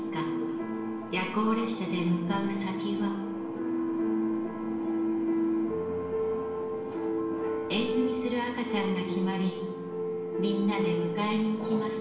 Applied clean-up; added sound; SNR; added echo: none; none; none; reverberation time 0.9 s.